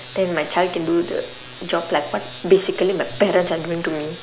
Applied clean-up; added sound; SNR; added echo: none; none; none; none.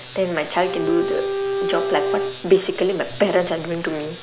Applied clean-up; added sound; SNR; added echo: none; Bowed string instrument; 2 dB; none.